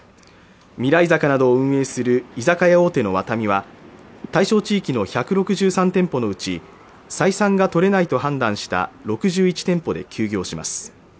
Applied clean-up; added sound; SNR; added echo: none; none; none; none.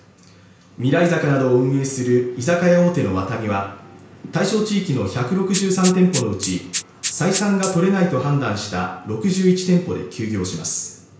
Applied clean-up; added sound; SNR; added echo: none; Rattle (instrument); 11 dB; reverberation time 0.5 s.